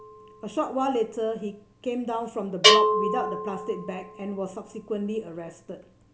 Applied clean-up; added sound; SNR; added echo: none; Bell; -3 dB; none.